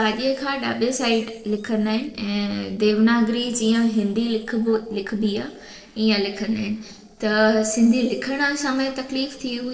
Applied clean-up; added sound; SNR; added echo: neural separator model SepFormer DNS4.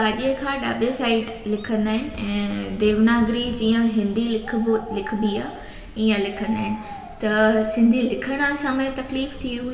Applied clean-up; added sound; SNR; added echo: none; Bird; 17 dB; reverberation time 1.7 s.